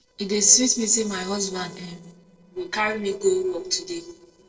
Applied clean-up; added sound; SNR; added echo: neural separator model SepFormer DNS4.